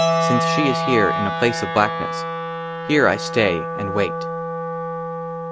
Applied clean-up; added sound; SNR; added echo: none; Wind instrument, woodwind instrument + Keyboard (musical); 1 dB; none.